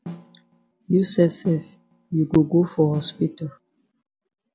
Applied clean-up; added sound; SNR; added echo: none; Snare drum; 18 dB; none.